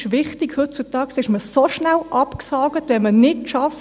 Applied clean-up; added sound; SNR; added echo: none; none; none; none.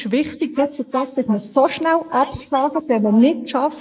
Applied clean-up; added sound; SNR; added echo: neural mask model Resemble Enhance denoiser.